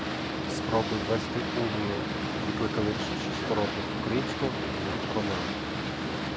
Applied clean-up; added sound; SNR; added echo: none; Boat, Water vehicle; -2 dB; none.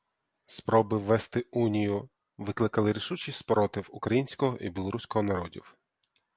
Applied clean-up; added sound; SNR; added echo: none; none; none; none.